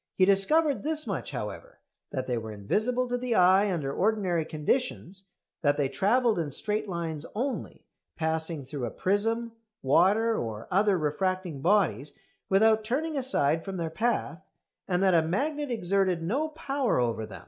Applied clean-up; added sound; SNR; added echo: none; none; none; none.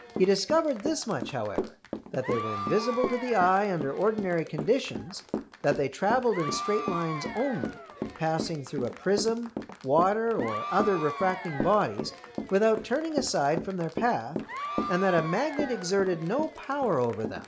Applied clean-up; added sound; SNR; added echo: none; Applause / Crowd / Cheering + Walk, footsteps / Run; 8 dB; none.